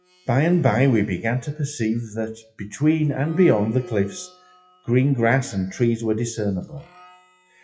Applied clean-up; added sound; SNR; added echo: classical method WPE with log-MMSE.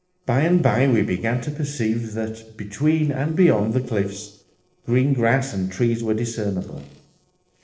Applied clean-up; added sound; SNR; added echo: neural separator model SepFormer DNS4.